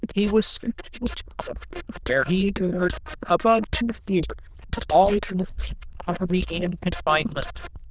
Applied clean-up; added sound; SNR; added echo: neural diffusion model UNIVERSE++.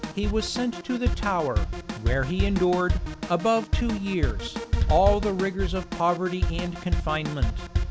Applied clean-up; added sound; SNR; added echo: none; Drum kit; 1 dB; none.